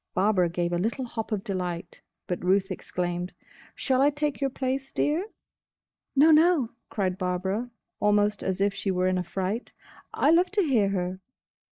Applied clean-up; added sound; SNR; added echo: neural mask model Resemble Enhance denoiser.